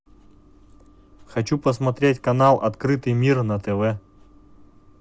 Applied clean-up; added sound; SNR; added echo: none; none; none; none.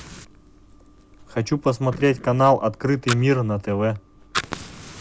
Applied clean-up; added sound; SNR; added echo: none; Fire; 13 dB; none.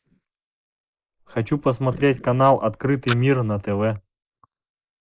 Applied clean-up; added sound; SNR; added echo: neural mask model Resemble Enhance denoiser.